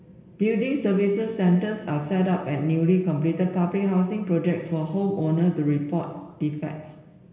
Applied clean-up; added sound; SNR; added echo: none; none; none; reverberation time 1.1 s.